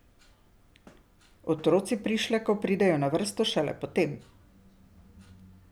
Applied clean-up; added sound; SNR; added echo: none; none; none; none.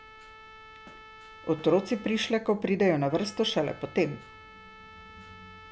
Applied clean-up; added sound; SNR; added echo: none; Trumpet; 20 dB; none.